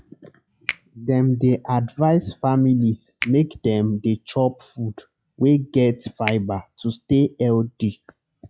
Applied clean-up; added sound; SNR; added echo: classical method log-MMSE.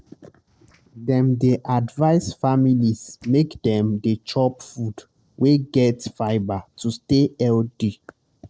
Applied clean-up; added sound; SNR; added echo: neural separator model SepFormer DNS4.